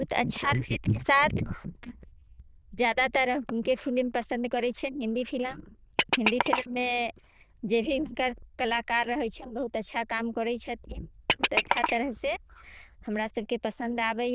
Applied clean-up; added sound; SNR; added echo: neural diffusion model UNIVERSE++.